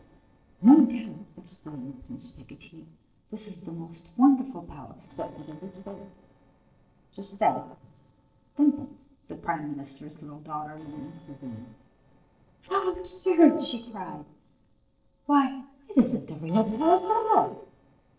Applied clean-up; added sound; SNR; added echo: neural separator model SepFormer DNS4.